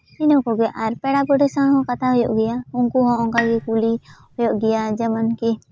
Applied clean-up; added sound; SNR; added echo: none; Bowed string instrument; 13 dB; none.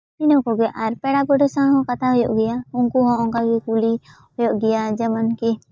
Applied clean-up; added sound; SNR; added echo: neural mask model DeepFilterNet 3.